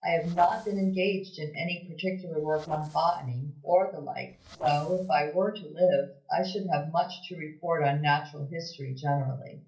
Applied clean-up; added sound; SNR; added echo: neural separator model SepFormer DNS4.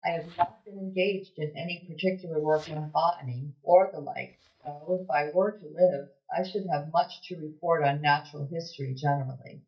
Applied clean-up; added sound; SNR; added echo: neural mask model DeepFilterNet 3.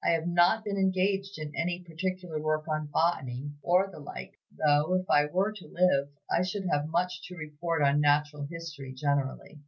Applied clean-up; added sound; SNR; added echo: none; none; none; none.